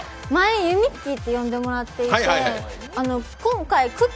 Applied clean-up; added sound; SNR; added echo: none; none; none; none.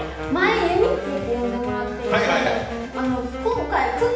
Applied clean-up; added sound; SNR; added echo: none; Wind instrument, woodwind instrument; 9 dB; reverberation time 0.9 s.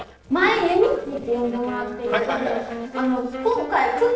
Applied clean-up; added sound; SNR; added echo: neural separator model SepFormer DNS4.